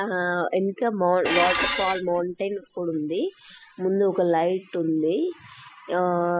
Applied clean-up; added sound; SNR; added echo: classical method spectral subtraction.